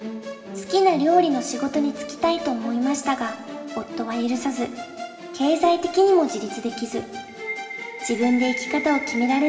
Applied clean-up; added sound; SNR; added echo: none; Musical instrument; 12 dB; reverberation time 1.2 s.